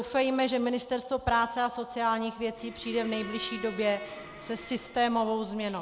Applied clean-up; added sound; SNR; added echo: none; Bowed string instrument; 15 dB; none.